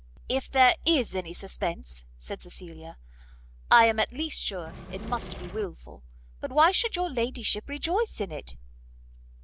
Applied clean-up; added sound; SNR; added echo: none; Engine / Mechanisms; 10 dB; none.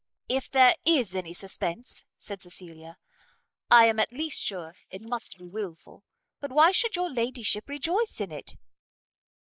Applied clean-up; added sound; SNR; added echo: neural mask model Resemble Enhance denoiser.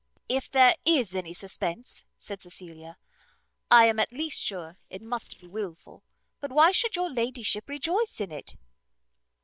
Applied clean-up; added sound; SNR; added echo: neural separator model SepFormer WHAM!.